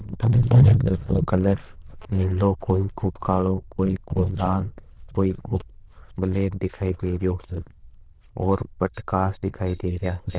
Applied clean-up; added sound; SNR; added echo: neural diffusion model UNIVERSE++.